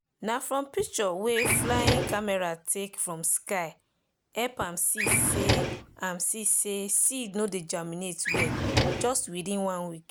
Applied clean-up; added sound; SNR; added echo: none; Drawer open or close; -2 dB; none.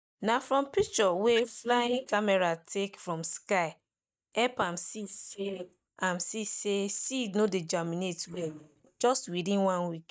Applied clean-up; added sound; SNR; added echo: neural mask model DeepFilterNet 3.